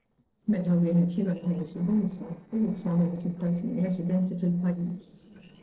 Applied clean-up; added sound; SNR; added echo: neural separator model SepFormer DNS4.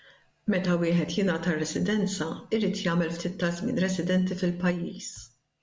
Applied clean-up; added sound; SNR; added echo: none; none; none; none.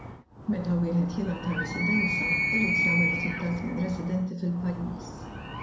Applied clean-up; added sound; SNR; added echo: none; Animal; 1 dB; reverberation time 0.4 s.